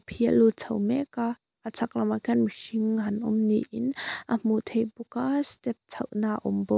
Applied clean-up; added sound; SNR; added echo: none; none; none; none.